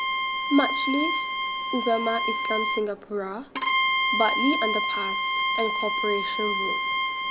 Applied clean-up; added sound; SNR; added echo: none; Bowed string instrument; -3 dB; none.